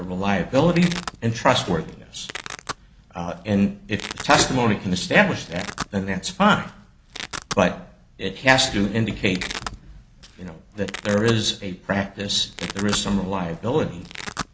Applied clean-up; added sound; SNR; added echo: none; Domestic sounds, home sounds; 14 dB; none.